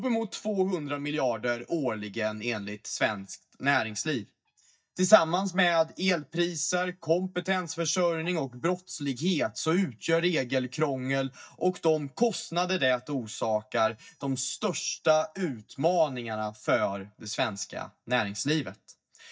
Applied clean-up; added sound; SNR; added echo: neural mask model DeepFilterNet 3.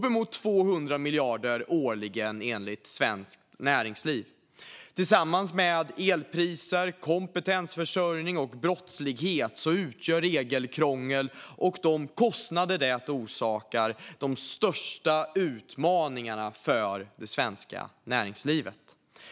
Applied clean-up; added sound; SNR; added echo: none; none; none; none.